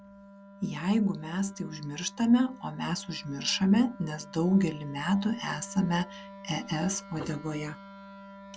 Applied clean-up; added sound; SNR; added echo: none; Wind instrument, woodwind instrument; 18 dB; none.